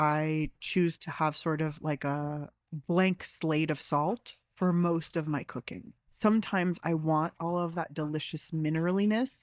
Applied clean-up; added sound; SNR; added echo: neural mask model DeepFilterNet 3.